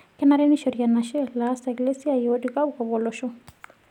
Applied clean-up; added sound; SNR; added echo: none; none; none; none.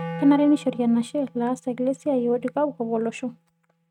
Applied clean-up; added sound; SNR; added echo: neural mask model RNNoise.